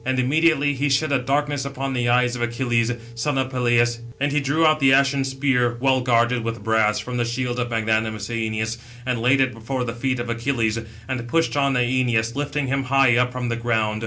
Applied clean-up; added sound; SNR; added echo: none; none; none; none.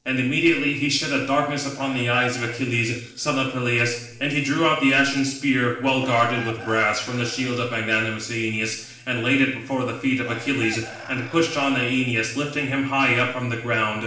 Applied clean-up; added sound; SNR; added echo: neural separator model SepFormer DNS4.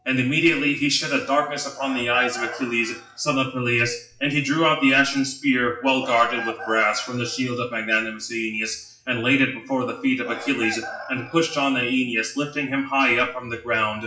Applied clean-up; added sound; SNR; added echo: classical method WPE with log-MMSE.